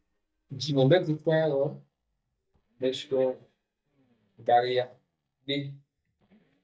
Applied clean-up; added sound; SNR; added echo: neural mask model DeepFilterNet 3.